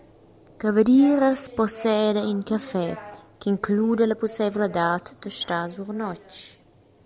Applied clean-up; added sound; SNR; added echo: none; none; none; none.